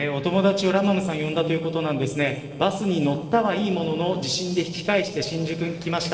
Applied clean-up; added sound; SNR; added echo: neural separator model SepFormer DNS4.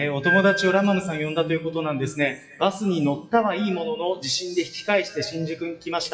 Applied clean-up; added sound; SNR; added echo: classical method WPE with log-MMSE.